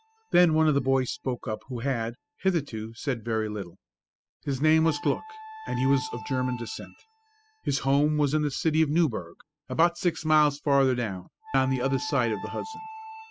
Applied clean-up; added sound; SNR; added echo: classical method spectral subtraction.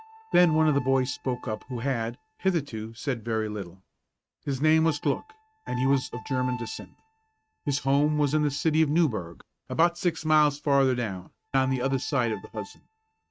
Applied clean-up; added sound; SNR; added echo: neural mask model RNNoise.